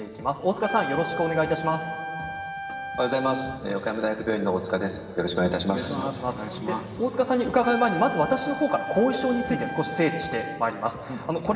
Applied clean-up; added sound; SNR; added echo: none; Trumpet; 8 dB; reverberation time 2.7 s.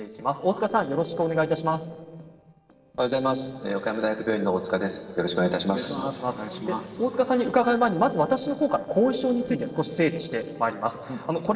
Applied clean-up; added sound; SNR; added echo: neural separator model SepFormer DNS4.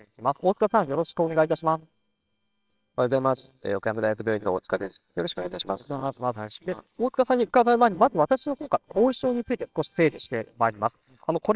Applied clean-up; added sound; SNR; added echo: neural separator model SepFormer WHAMR!.